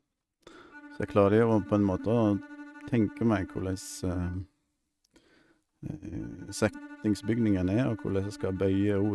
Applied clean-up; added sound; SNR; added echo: neural mask model RNNoise.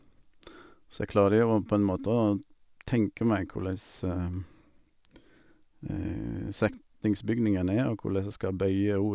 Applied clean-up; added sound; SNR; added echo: none; none; none; none.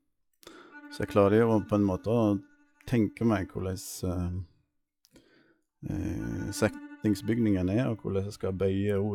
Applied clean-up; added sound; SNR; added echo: classical method log-MMSE.